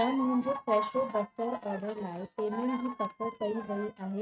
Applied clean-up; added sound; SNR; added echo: neural mask model RNNoise.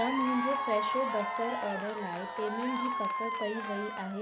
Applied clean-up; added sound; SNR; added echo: none; Applause / Crowd / Cheering; 0 dB; none.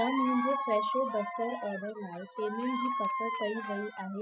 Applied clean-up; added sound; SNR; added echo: classical method spectral subtraction.